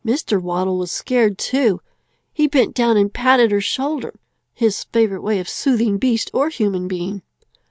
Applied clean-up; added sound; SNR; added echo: none; none; none; none.